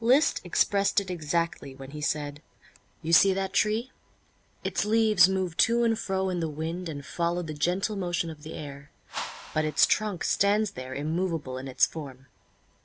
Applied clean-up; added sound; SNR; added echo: none; Whoosh, swoosh, swish; 12 dB; none.